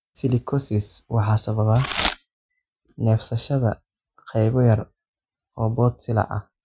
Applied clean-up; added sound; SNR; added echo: classical method Wiener filter.